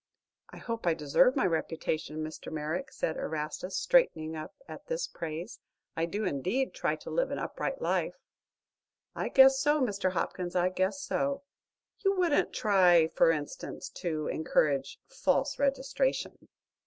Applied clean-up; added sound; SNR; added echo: none; none; none; none.